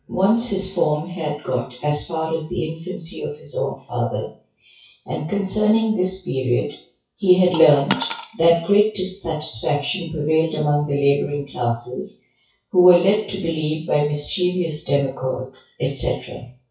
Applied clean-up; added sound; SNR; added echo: classical method WPE with log-MMSE.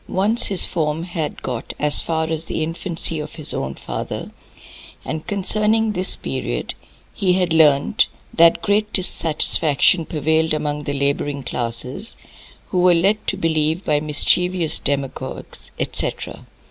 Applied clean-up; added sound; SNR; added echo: none; none; none; none.